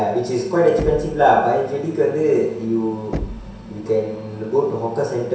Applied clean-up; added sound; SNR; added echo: none; Knock; 13 dB; reverberation time 0.7 s.